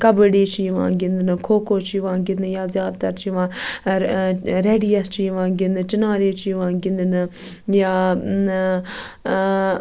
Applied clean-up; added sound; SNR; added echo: none; none; none; none.